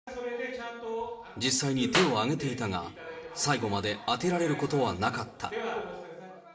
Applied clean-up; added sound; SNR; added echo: none; Clapping; 5 dB; reverberation time 0.5 s.